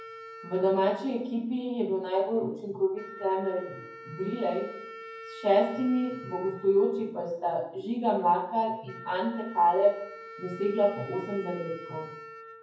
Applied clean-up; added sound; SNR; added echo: none; Wind instrument, woodwind instrument; 17 dB; reverberation time 0.9 s.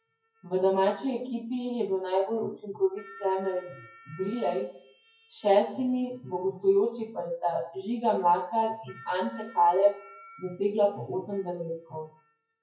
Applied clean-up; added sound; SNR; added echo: classical method WPE with log-MMSE.